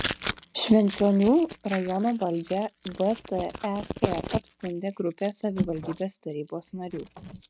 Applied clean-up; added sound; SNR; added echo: neural mask model RNNoise.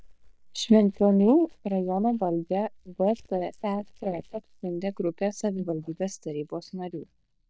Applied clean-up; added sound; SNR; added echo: neural mask model DeepFilterNet 3.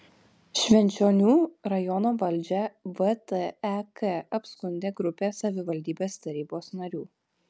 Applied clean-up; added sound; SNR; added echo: none; none; none; none.